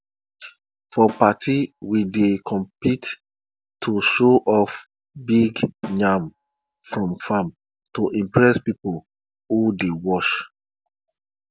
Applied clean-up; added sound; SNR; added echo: none; Snare drum; 20 dB; none.